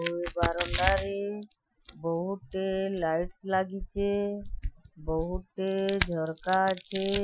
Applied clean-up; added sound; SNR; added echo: classical method Wiener filter.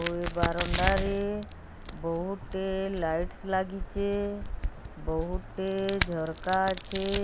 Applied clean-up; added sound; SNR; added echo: none; Crack; 3 dB; none.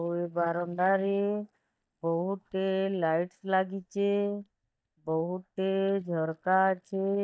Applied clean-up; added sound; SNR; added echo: neural mask model DeepFilterNet 3.